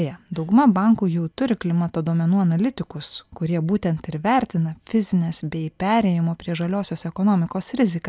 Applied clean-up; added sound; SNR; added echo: none; none; none; none.